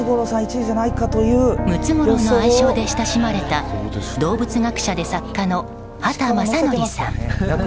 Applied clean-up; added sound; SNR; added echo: none; Bass guitar; 9 dB; none.